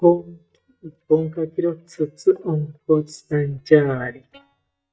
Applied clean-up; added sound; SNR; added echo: neural mask model DeepFilterNet 3.